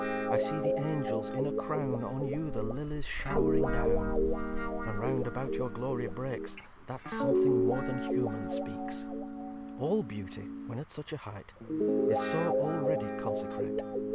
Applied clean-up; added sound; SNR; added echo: none; Guitar; -3 dB; none.